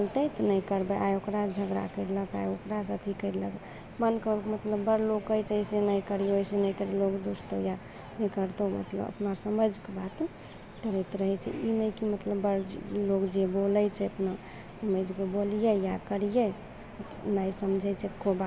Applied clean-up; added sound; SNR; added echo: none; Ocean; 20 dB; none.